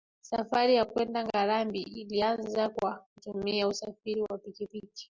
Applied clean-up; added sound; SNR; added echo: none; none; none; none.